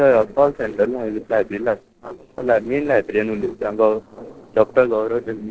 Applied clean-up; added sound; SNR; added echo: neural separator model SepFormer DNS4.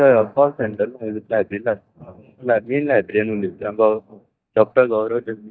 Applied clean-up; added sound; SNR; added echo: neural mask model DeepFilterNet 3.